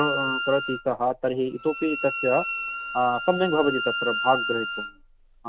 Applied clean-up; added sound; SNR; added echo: none; Bowed string instrument; 5 dB; none.